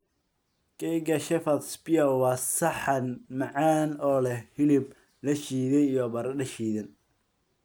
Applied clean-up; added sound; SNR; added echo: none; none; none; none.